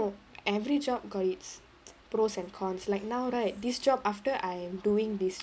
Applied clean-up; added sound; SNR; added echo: none; none; none; none.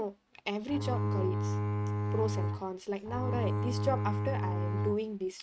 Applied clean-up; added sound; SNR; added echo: neural mask model RNNoise.